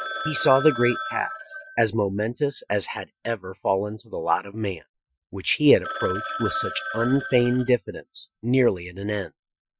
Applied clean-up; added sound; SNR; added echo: classical method Wiener filter.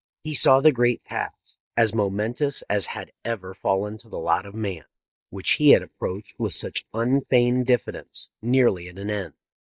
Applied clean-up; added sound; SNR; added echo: neural mask model Resemble Enhance denoiser.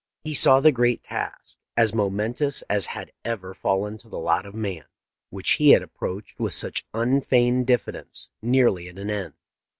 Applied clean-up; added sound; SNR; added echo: none; none; none; none.